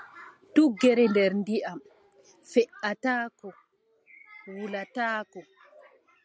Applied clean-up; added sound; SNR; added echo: none; none; none; none.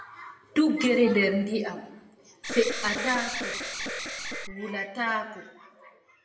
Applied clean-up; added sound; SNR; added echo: none; Alarm; 4 dB; reverberation time 0.8 s.